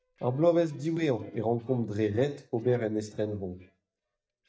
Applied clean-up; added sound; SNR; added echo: neural mask model DeepFilterNet 3.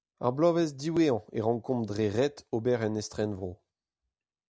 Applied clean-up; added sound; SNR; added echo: none; none; none; none.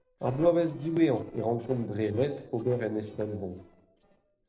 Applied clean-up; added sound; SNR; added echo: neural separator model SepFormer DNS4.